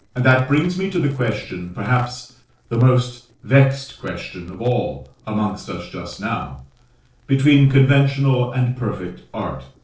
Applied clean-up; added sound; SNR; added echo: neural separator model SepFormer DNS4.